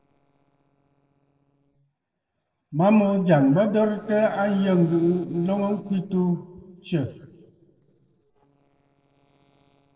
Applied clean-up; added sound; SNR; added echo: neural separator model SepFormer DNS4.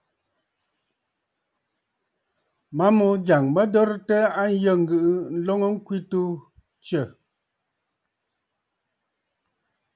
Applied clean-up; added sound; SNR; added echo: none; none; none; none.